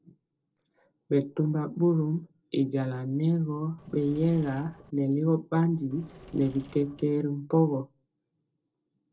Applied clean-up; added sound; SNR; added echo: neural separator model SepFormer DNS4.